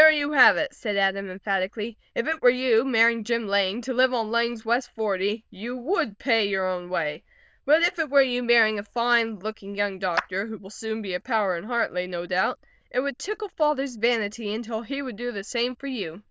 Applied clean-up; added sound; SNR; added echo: neural diffusion model UNIVERSE++.